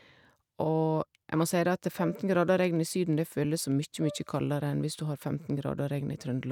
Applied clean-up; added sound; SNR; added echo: neural mask model RNNoise.